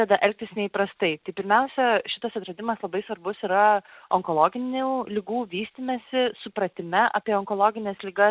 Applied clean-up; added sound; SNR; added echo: none; none; none; none.